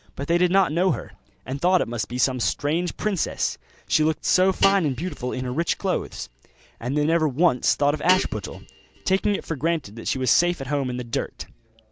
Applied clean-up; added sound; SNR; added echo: none; Guitar; 12 dB; none.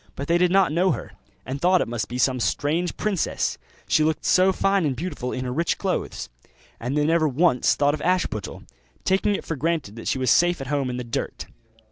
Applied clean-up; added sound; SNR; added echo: none; none; none; none.